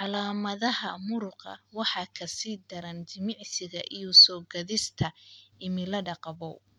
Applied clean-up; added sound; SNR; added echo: none; none; none; none.